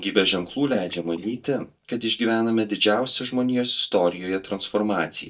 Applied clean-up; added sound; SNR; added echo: neural mask model DeepFilterNet 3.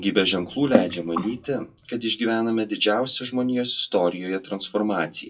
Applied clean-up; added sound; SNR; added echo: classical method WPE with log-MMSE.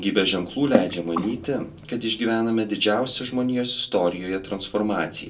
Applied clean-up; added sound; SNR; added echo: none; Water / Splash, splatter; 7 dB; reverberation time 0.2 s.